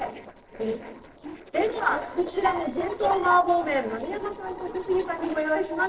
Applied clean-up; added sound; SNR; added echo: neural separator model SepFormer DNS4.